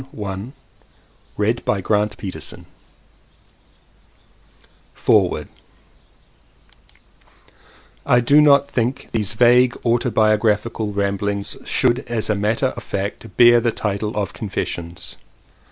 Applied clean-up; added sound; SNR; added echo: none; none; none; none.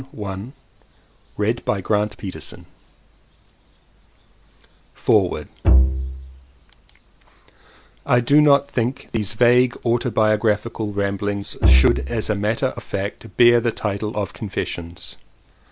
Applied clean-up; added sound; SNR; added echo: none; Bowed string instrument; -4 dB; none.